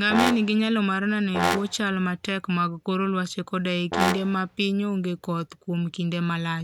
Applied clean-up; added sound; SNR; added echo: none; Brass instrument; 5 dB; none.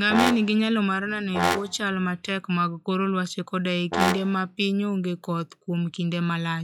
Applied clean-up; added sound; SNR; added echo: classical method log-MMSE.